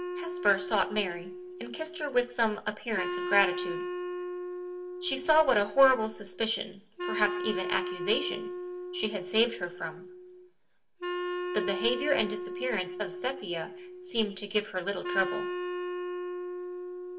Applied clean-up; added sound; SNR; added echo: none; Wind instrument, woodwind instrument; 5 dB; reverberation time 0.6 s.